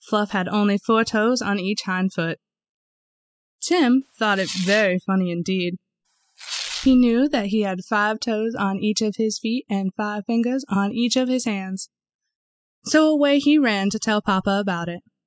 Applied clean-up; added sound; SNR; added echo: classical method spectral subtraction.